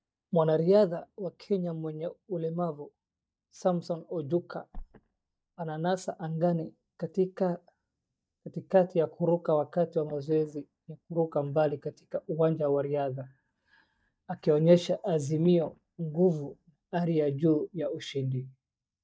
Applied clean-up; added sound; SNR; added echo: neural mask model DeepFilterNet 3.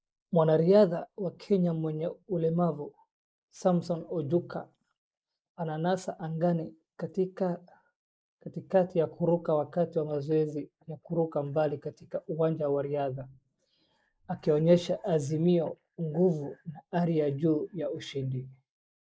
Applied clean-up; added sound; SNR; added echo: neural mask model Resemble Enhance denoiser.